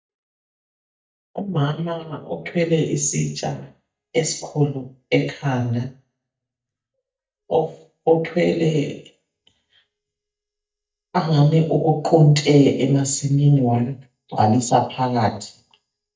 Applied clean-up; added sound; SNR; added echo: neural mask model DeepFilterNet 3.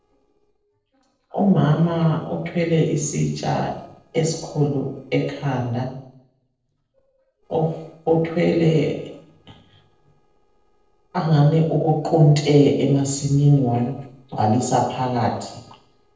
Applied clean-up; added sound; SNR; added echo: neural separator model SepFormer DNS4.